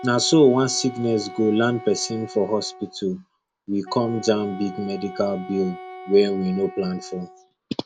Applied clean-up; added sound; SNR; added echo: none; Wind instrument, woodwind instrument; 16 dB; none.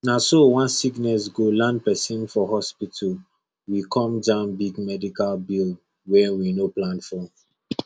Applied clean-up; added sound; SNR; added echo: none; none; none; none.